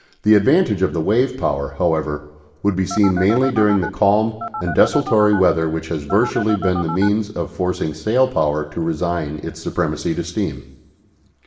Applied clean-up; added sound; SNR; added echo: none; Telephone; 9 dB; reverberation time 1.2 s.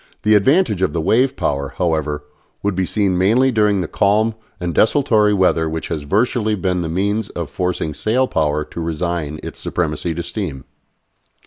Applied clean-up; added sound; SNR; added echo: none; none; none; none.